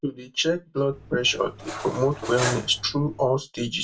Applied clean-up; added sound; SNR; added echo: none; Cutlery, silverware; 9 dB; reverberation time 0.2 s.